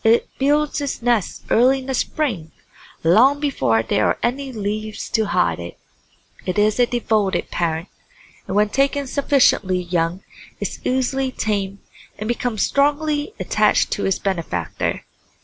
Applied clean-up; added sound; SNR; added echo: none; none; none; none.